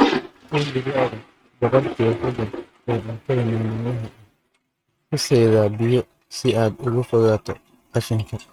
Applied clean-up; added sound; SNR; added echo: neural mask model RNNoise.